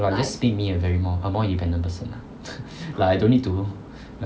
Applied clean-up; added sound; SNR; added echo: none; none; none; none.